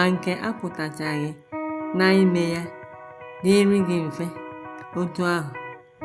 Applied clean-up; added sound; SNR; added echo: none; Electric guitar; 12 dB; none.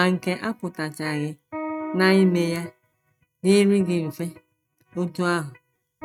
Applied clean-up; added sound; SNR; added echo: neural mask model RNNoise.